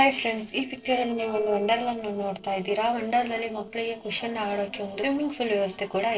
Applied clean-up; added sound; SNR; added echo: neural separator model SepFormer DNS4.